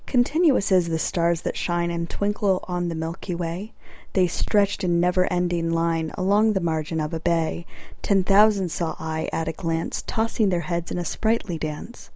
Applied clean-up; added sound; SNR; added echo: none; none; none; none.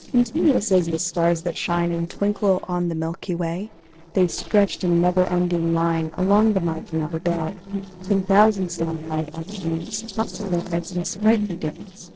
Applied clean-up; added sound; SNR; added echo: neural separator model SepFormer DNS4.